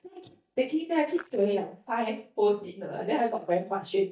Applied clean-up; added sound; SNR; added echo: neural mask model DeepFilterNet 3.